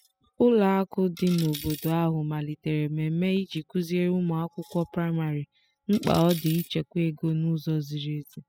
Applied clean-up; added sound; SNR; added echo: classical method spectral subtraction.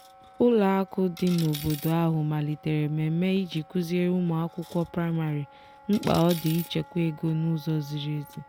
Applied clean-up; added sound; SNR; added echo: none; Coin (dropping) + Wind instrument, woodwind instrument; 19 dB; none.